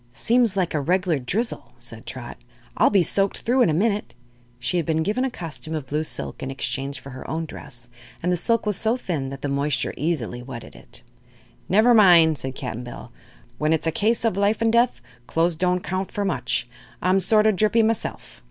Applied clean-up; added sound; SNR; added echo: none; none; none; none.